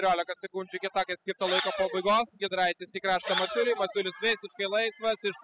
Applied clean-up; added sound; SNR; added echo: classical method spectral subtraction.